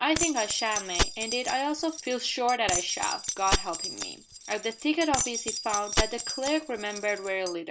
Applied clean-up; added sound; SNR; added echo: none; Keys jangling; 3 dB; none.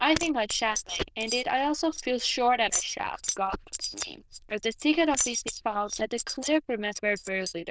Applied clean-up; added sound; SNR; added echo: neural diffusion model UNIVERSE++.